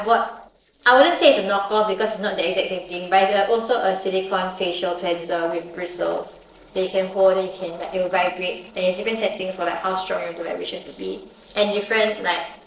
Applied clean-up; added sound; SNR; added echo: neural separator model SepFormer DNS4.